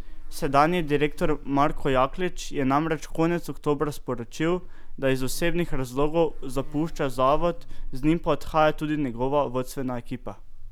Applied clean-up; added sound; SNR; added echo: none; Buzz; 4 dB; none.